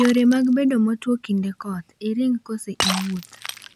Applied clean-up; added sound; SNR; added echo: none; Shatter; 11 dB; none.